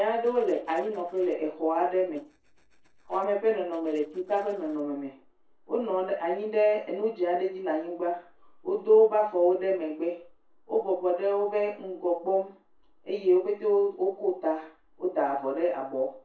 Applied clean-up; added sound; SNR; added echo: neural separator model SepFormer DNS4.